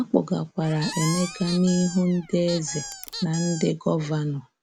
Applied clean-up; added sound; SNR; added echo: none; Squeak + Squeak; 11 dB; none.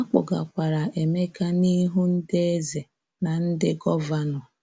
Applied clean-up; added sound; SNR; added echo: none; none; none; none.